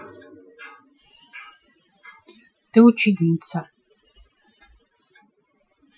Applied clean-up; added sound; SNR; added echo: classical method Wiener filter.